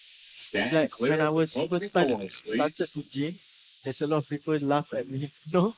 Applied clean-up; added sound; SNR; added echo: neural mask model Resemble Enhance denoiser.